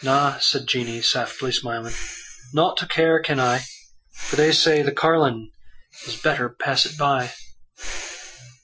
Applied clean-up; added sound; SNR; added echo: classical method Wiener filter.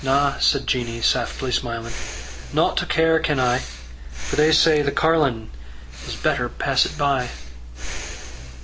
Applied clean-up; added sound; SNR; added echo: none; Breathing; 11 dB; none.